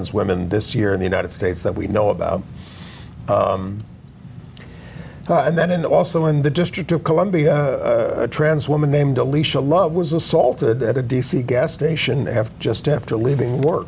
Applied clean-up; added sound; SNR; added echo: none; none; none; none.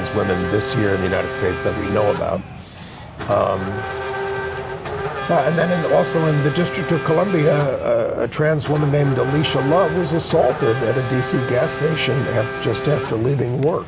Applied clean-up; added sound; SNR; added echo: none; Race car, auto racing / Accelerating, revving, vroom; 7 dB; none.